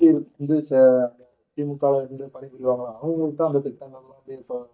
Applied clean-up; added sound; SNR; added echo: neural mask model DeepFilterNet 3.